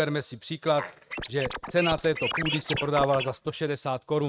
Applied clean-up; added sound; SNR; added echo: neural mask model RNNoise.